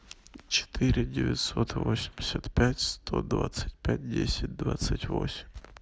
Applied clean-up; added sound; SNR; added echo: none; none; none; none.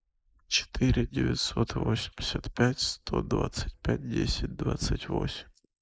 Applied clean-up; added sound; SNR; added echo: neural mask model Resemble Enhance denoiser.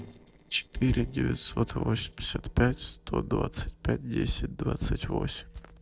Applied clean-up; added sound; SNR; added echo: neural separator model SepFormer DNS4.